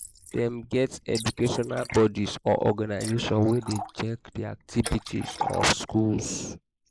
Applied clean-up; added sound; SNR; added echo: neural mask model Resemble Enhance denoiser.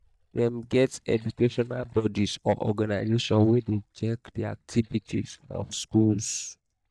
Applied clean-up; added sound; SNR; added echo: neural mask model DeepFilterNet 3.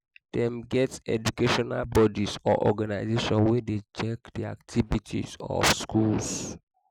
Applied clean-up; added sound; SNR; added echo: none; none; none; none.